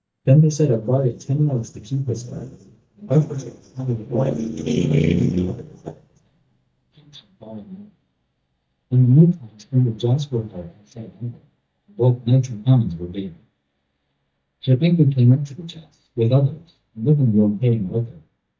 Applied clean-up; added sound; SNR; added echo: neural mask model DeepFilterNet 3.